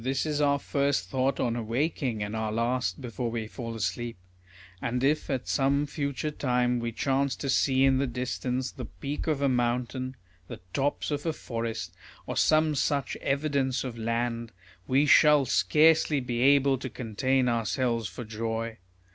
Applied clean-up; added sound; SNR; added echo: none; none; none; none.